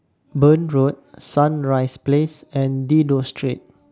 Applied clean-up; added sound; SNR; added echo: none; none; none; none.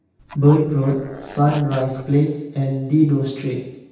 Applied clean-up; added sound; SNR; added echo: none; Zipper (clothing); 16 dB; reverberation time 0.9 s.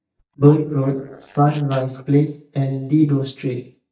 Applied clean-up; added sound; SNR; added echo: neural mask model DeepFilterNet 3.